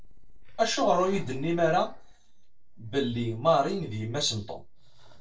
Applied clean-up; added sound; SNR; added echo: neural separator model SepFormer DNS4.